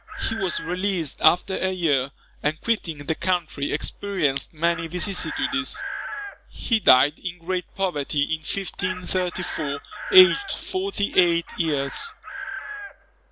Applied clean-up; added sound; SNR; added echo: none; Chicken, rooster; 12 dB; none.